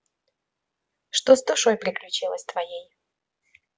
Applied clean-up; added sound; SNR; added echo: none; none; none; none.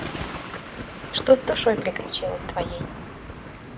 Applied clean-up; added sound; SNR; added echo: none; Thunder / Rain; 8 dB; none.